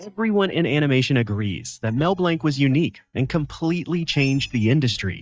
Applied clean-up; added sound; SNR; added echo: neural mask model DeepFilterNet 3.